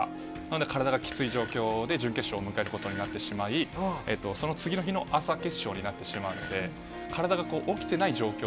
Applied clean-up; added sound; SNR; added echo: none; Harp + Fart; 10 dB; none.